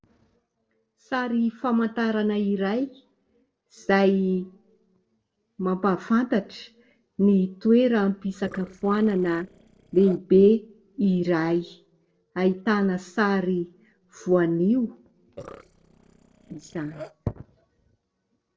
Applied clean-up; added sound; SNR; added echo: neural separator model SepFormer DNS4.